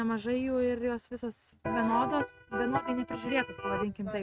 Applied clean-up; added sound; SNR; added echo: neural mask model RNNoise.